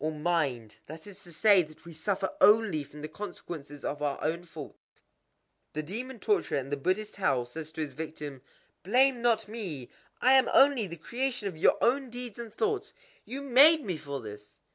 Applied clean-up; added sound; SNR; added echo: none; none; none; none.